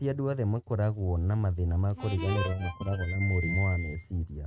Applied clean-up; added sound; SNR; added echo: neural mask model RNNoise.